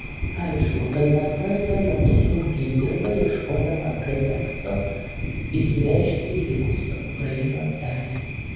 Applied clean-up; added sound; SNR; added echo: none; Thunder; 1 dB; reverberation time 1.2 s.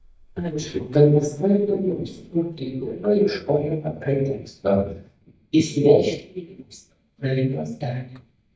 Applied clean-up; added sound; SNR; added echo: neural mask model DeepFilterNet 3.